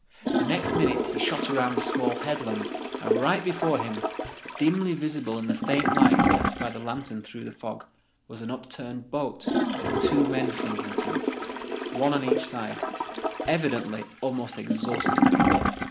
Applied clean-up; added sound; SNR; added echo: none; Toilet flush / Gurgling; -2 dB; none.